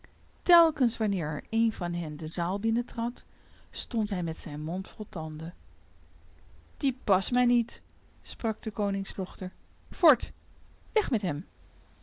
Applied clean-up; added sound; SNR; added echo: neural mask model Resemble Enhance denoiser.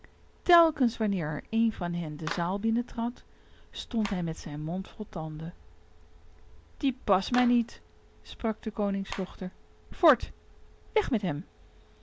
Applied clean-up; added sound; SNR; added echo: none; Clapping; 19 dB; none.